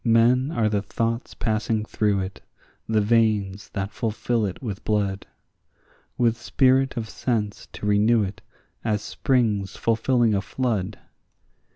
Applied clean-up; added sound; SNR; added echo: none; none; none; none.